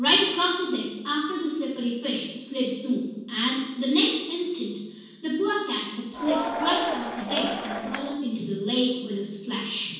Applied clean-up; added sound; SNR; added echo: neural separator model SepFormer DNS4.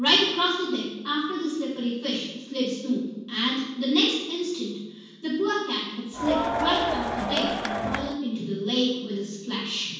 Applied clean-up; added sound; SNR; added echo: none; Crowd; 1 dB; reverberation time 1.2 s.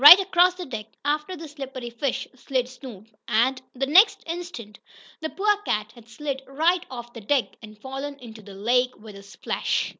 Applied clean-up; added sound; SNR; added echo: none; none; none; none.